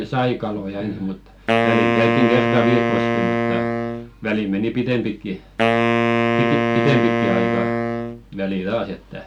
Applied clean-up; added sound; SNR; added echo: none; Wind instrument, woodwind instrument; -3 dB; none.